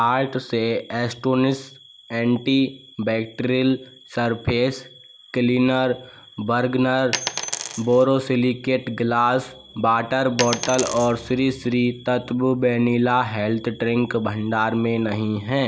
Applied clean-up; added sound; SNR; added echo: none; Coin (dropping); 8 dB; none.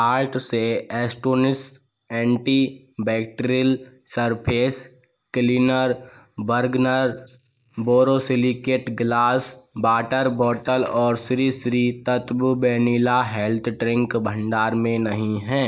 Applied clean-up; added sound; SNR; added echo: neural mask model Resemble Enhance denoiser.